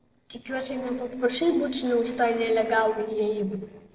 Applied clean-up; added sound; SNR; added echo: neural separator model SepFormer DNS4.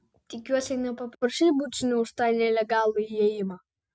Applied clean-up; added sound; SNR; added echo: none; none; none; none.